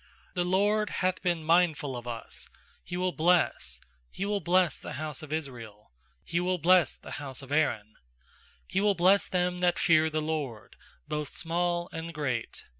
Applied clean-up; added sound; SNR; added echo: none; none; none; none.